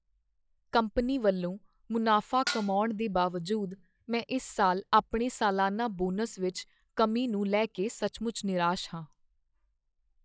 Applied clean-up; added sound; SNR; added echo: classical method log-MMSE.